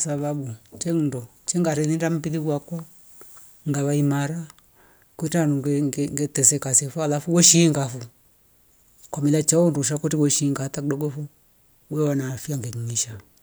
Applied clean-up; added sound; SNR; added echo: none; none; none; none.